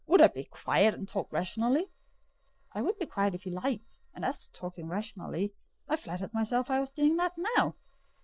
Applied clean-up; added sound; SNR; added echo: neural separator model SepFormer DNS4.